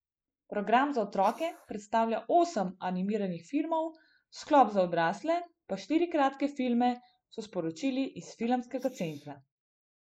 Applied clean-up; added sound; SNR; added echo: neural mask model Resemble Enhance denoiser.